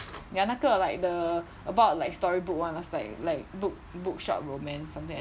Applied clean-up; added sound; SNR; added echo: none; none; none; none.